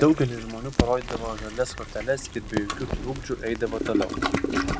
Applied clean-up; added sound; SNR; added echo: none; Crackle + Toilet flush; 2 dB; none.